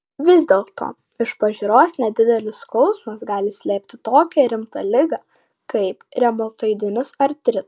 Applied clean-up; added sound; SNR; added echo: none; none; none; none.